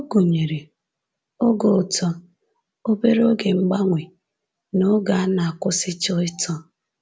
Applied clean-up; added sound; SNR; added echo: none; none; none; none.